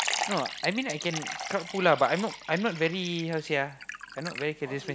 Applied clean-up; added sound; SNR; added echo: none; Liquid; 8 dB; none.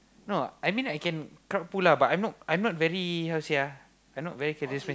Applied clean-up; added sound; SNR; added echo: none; none; none; none.